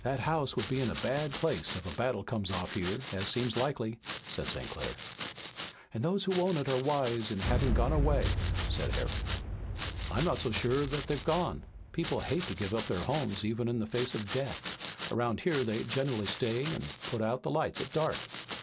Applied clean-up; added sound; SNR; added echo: none; Domestic sounds, home sounds + Boom; 3 dB; none.